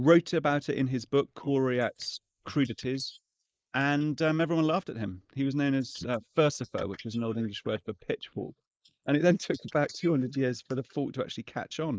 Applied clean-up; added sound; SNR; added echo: neural mask model Resemble Enhance denoiser.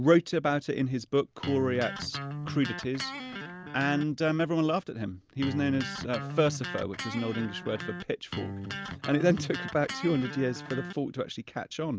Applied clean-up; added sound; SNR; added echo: none; Electric guitar; 8 dB; none.